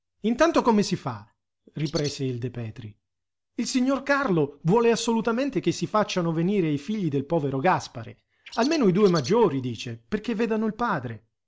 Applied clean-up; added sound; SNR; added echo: neural mask model Resemble Enhance denoiser.